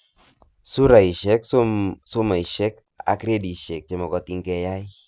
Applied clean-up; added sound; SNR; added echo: none; none; none; none.